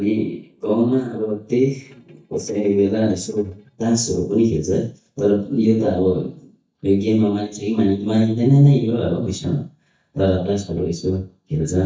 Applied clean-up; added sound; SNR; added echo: neural mask model DeepFilterNet 3.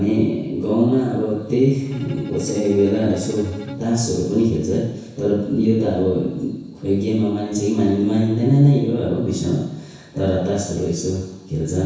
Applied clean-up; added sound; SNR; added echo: none; Bowed string instrument; 18 dB; reverberation time 1.1 s.